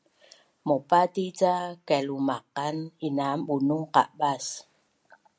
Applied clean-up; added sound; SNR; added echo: none; none; none; none.